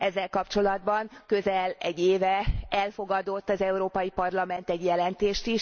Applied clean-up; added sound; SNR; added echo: none; none; none; none.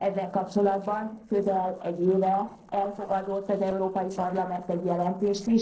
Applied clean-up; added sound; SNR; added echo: neural separator model SepFormer DNS4.